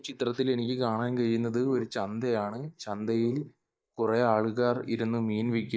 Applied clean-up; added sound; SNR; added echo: neural mask model DeepFilterNet 3.